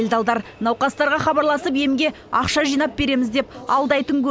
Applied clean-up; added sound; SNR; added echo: none; none; none; none.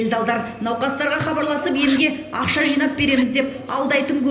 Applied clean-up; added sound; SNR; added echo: none; Zipper (clothing); 15 dB; reverberation time 0.8 s.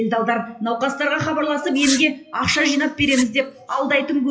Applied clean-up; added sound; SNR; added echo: classical method WPE with log-MMSE.